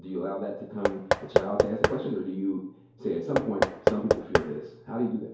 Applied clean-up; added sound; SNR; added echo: none; Knock / Wood; -3 dB; reverberation time 2.4 s.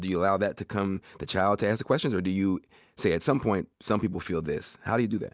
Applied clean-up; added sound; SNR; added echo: none; none; none; none.